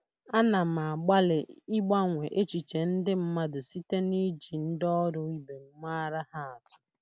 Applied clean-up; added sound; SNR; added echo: none; none; none; none.